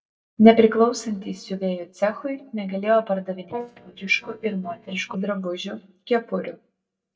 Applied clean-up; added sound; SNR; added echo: neural mask model DeepFilterNet 3.